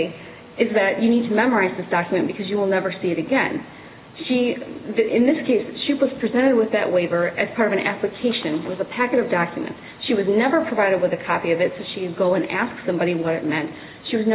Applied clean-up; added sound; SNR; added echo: none; none; none; reverberation time 1.3 s.